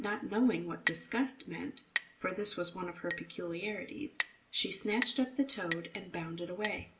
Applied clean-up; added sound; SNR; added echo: none; Chink, clink; -1 dB; reverberation time 0.4 s.